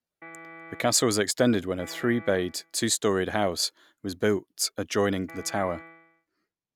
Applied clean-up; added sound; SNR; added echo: none; Piano; 19 dB; none.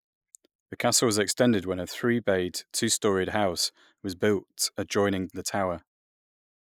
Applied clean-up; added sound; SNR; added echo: neural mask model Resemble Enhance denoiser.